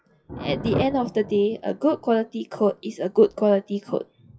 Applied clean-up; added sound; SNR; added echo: classical method WPE with log-MMSE.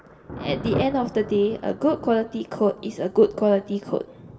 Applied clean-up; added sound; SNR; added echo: none; Thunder; 12 dB; reverberation time 0.7 s.